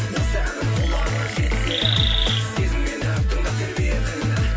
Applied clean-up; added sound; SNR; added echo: none; Chirp, tweet; 6 dB; none.